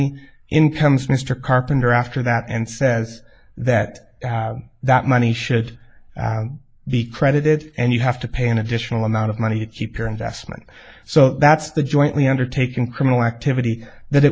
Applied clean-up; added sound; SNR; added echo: neural mask model Resemble Enhance denoiser.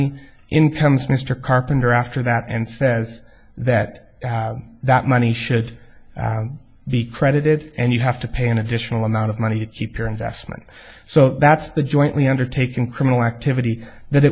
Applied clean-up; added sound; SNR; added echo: none; none; none; none.